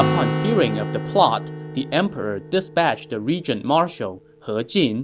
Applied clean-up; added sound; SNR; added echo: none; Acoustic guitar; 6 dB; none.